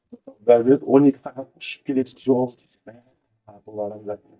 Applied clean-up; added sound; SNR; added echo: neural mask model DeepFilterNet 3.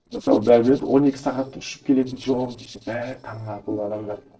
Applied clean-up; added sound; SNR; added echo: neural separator model SepFormer DNS4.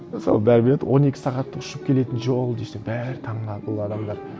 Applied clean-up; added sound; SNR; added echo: none; none; none; none.